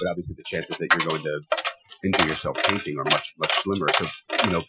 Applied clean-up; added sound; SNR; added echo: classical method Wiener filter.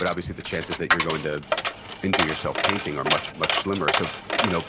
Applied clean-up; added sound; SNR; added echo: none; Coin (dropping); -2 dB; none.